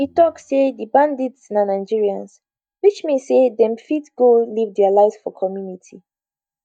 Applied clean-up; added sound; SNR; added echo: neural mask model DeepFilterNet 3.